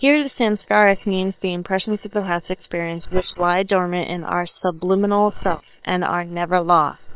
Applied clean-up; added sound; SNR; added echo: neural separator model SepFormer WHAM!.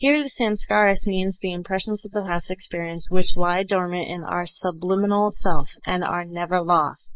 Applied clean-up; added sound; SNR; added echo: neural mask model Resemble Enhance denoiser.